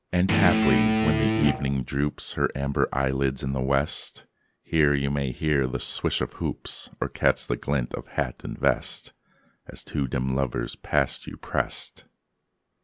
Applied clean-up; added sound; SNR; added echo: none; Guitar; -2 dB; none.